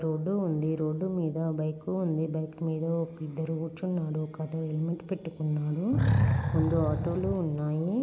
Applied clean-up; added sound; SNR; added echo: none; Animal; -2 dB; none.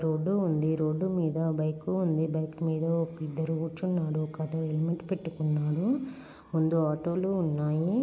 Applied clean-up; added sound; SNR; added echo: none; none; none; none.